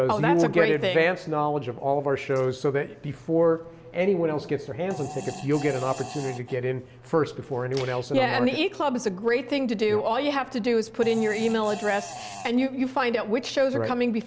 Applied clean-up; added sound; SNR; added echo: none; Fart; 14 dB; none.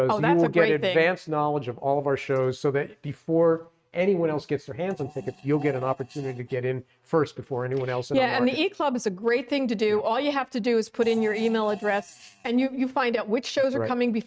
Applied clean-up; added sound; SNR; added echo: neural mask model RNNoise.